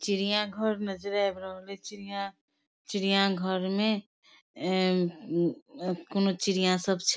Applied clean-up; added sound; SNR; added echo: none; none; none; none.